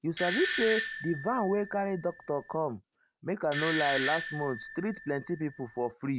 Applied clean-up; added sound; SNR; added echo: none; Doorbell; 5 dB; none.